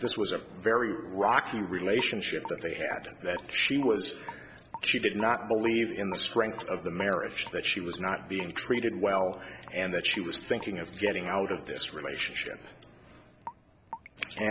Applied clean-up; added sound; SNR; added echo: none; Raindrop / Drip; 19 dB; none.